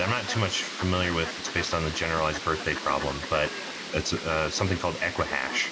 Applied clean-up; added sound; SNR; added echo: none; Fowl; 7 dB; none.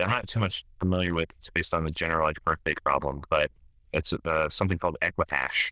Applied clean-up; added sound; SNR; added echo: neural diffusion model UNIVERSE++.